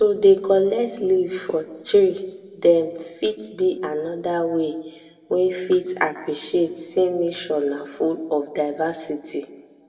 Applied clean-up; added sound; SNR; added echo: none; none; none; reverberation time 1.2 s.